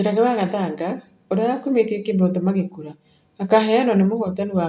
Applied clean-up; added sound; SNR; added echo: none; none; none; none.